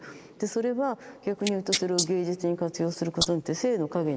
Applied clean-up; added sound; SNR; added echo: neural mask model Resemble Enhance denoiser.